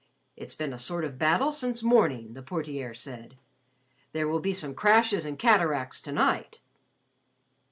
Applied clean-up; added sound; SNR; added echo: none; none; none; none.